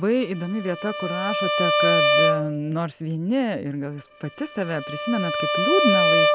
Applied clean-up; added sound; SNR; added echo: none; Bowed string instrument; -3 dB; none.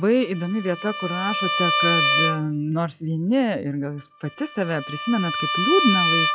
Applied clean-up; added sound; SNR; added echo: classical method log-MMSE.